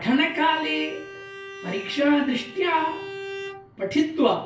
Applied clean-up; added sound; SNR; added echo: none; Bowed string instrument; 14 dB; reverberation time 0.3 s.